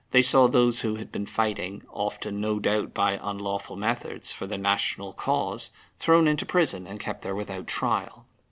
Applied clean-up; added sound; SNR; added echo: none; none; none; none.